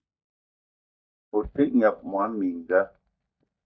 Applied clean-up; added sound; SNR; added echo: neural mask model DeepFilterNet 3.